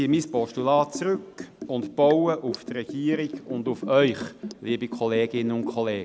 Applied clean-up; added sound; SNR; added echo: none; Liquid; 12 dB; none.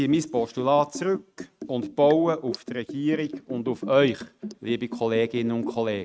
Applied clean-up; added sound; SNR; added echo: neural mask model RNNoise.